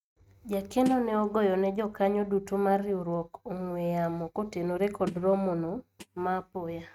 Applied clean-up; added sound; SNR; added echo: neural mask model RNNoise.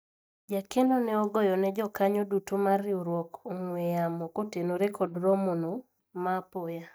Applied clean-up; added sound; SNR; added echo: neural mask model DeepFilterNet 3.